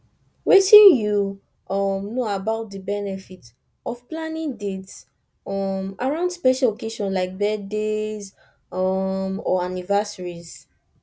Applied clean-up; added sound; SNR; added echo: none; none; none; none.